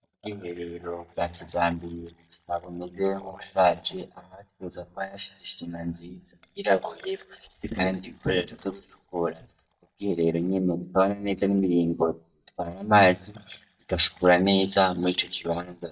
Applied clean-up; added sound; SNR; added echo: neural mask model DeepFilterNet 3.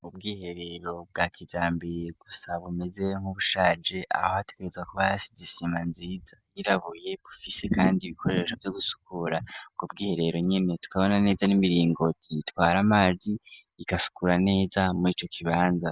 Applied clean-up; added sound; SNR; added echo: none; none; none; none.